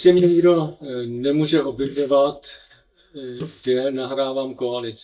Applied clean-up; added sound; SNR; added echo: neural mask model DeepFilterNet 3.